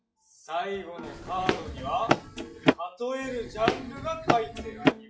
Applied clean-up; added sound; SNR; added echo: classical method WPE with log-MMSE.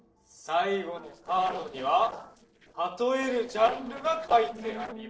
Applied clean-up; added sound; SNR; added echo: neural separator model SepFormer DNS4.